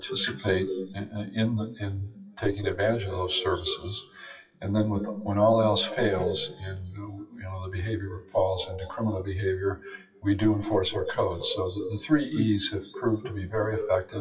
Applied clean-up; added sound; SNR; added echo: classical method WPE with log-MMSE.